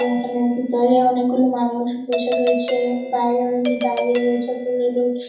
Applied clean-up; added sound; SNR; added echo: none; Doorbell; 9 dB; reverberation time 2.8 s.